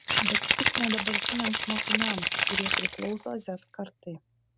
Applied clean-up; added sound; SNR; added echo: none; Rattle (instrument); -5 dB; none.